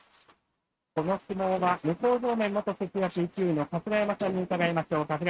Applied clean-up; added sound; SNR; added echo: neural mask model RNNoise.